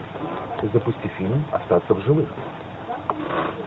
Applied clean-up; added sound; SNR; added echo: none; none; none; none.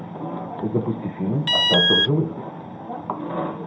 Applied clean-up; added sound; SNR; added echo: none; Alarm; -5 dB; reverberation time 0.4 s.